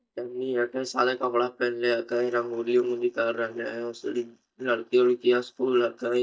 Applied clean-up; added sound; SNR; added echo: neural mask model DeepFilterNet 3.